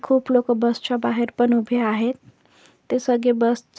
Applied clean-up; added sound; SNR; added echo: none; none; none; none.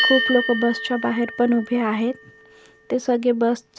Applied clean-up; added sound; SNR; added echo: none; Bell; 7 dB; none.